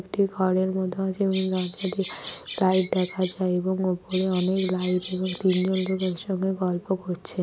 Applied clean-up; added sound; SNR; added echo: none; Bird vocalization, bird call, bird song; 12 dB; none.